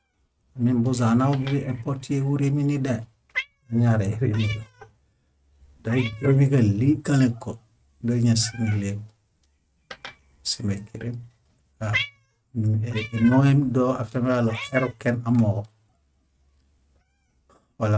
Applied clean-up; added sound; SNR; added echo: neural mask model RNNoise.